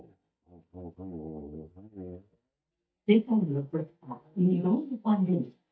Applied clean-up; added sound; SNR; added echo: neural mask model DeepFilterNet 3.